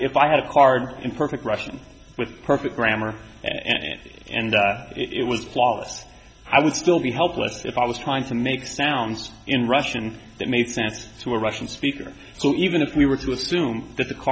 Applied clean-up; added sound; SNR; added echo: none; none; none; none.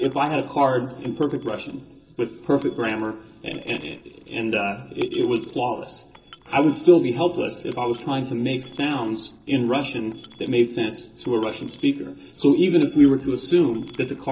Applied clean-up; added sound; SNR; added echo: neural separator model SepFormer DNS4.